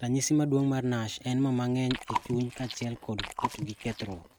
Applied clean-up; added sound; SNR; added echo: neural mask model RNNoise.